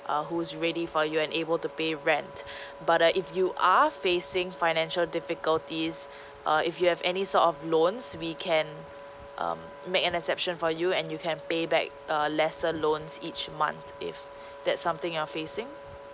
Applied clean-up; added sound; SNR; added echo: none; Wind instrument, woodwind instrument; 17 dB; none.